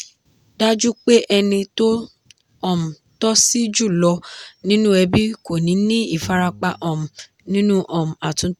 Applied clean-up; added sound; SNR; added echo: none; Bowed string instrument; 20 dB; none.